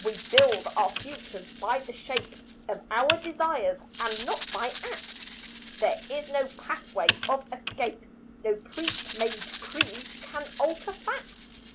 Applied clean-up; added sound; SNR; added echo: none; Computer keyboard + Rattle (instrument); 1 dB; none.